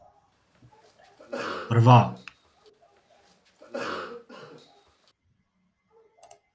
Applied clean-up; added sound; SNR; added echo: none; Cough; 12 dB; none.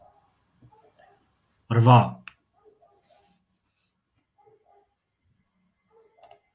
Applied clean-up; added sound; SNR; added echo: none; none; none; none.